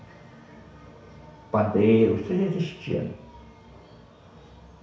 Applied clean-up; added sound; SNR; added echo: none; none; none; reverberation time 0.6 s.